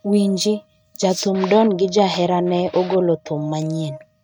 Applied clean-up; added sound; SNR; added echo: neural mask model RNNoise.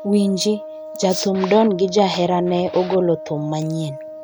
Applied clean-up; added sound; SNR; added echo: none; Wind instrument, woodwind instrument; 14 dB; none.